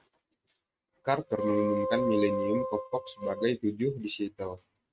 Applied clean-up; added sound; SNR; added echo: neural mask model RNNoise.